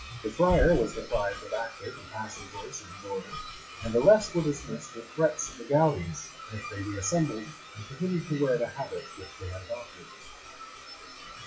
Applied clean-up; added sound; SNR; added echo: classical method WPE with log-MMSE.